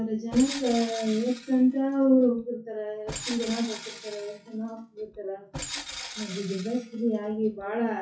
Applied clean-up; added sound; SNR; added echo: classical method WPE with log-MMSE.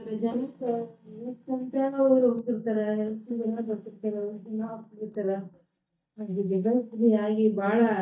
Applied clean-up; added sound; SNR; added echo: neural mask model DeepFilterNet 3.